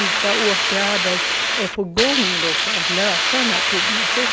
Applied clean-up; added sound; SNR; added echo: none; Hiss; -5 dB; none.